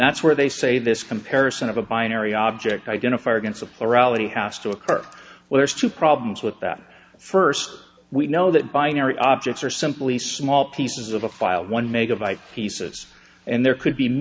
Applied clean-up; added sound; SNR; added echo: none; none; none; none.